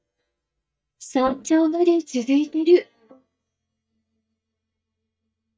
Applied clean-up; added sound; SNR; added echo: neural mask model DeepFilterNet 3.